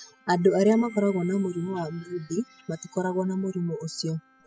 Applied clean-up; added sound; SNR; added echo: classical method spectral subtraction.